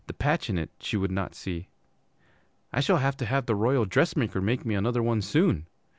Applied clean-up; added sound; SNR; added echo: none; none; none; none.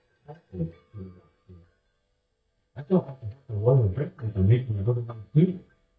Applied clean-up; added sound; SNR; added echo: neural mask model DeepFilterNet 3.